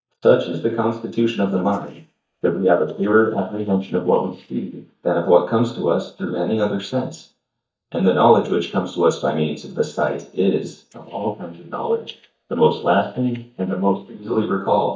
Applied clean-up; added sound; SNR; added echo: neural mask model DeepFilterNet 3.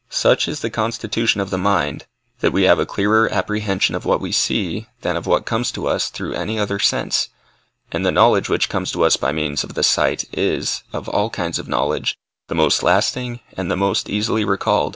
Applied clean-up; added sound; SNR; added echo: none; none; none; none.